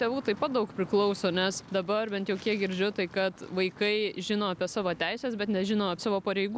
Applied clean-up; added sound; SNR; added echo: none; none; none; none.